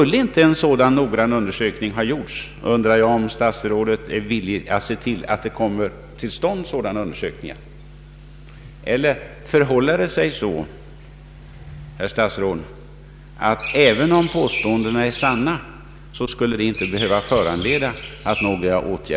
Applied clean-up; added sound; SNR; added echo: none; Chirp, tweet; 9 dB; none.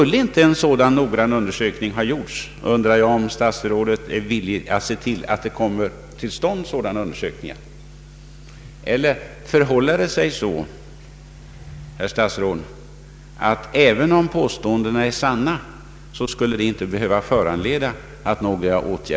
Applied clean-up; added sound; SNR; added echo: none; none; none; none.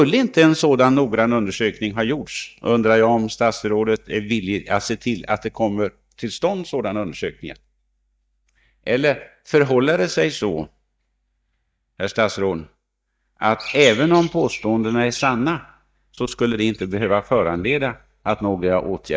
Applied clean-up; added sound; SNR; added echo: neural mask model DeepFilterNet 3.